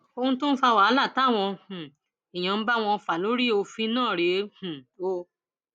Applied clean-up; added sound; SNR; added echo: none; none; none; none.